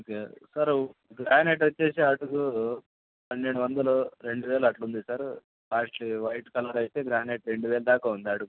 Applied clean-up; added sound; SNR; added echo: none; none; none; none.